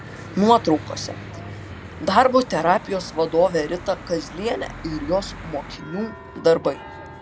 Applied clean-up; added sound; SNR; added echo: none; Church bell / Traffic noise, roadway noise; 14 dB; none.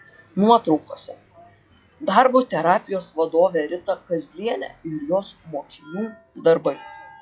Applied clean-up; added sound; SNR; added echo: classical method log-MMSE.